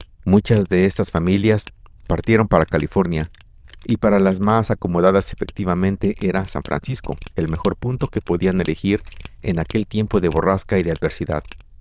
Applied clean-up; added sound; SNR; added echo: neural diffusion model UNIVERSE++.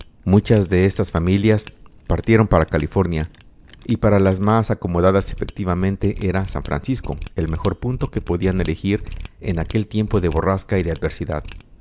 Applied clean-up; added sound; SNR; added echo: none; Mechanisms; 16 dB; none.